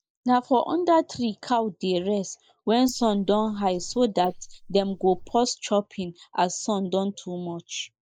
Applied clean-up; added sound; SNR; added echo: neural mask model Resemble Enhance denoiser.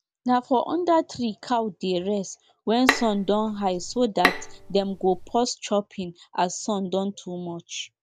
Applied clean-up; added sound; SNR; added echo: none; Bowed string instrument; 3 dB; none.